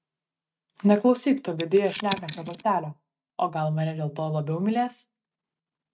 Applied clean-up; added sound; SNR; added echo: neural mask model RNNoise.